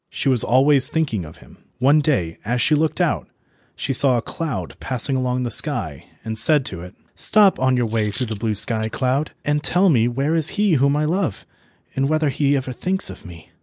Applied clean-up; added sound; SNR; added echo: neural mask model Resemble Enhance denoiser.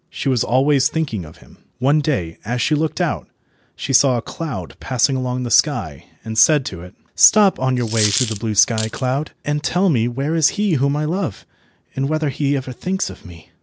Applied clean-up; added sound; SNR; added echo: none; Coin (dropping); 7 dB; none.